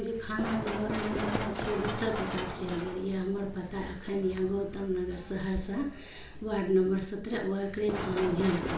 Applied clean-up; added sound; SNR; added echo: none; Run; 7 dB; reverberation time 0.4 s.